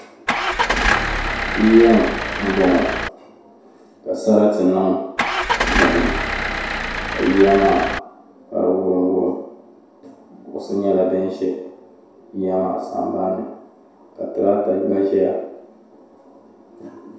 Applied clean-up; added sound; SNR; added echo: none; Engine starting / Car; 1 dB; reverberation time 0.7 s.